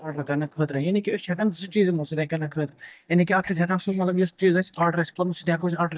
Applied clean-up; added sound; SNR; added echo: neural mask model DeepFilterNet 3.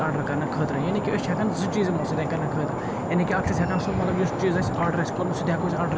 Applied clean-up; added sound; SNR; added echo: none; Stream; 2 dB; none.